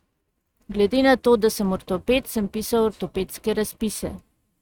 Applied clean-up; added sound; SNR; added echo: neural mask model RNNoise.